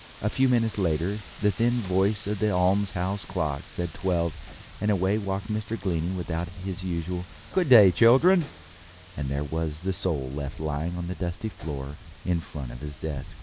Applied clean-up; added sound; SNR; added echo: none; Rain; 18 dB; none.